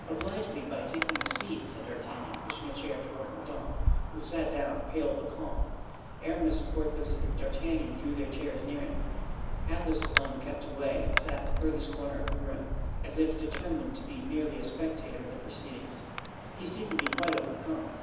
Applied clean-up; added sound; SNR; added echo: none; Wind; -1 dB; reverberation time 1.1 s.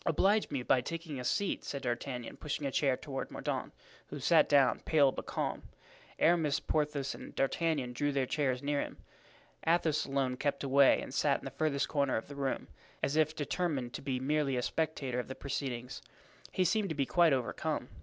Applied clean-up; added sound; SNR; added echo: none; none; none; none.